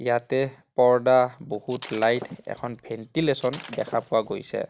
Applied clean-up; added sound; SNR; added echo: none; Shatter; 17 dB; none.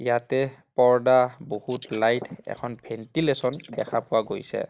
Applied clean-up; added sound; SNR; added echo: neural mask model Resemble Enhance denoiser.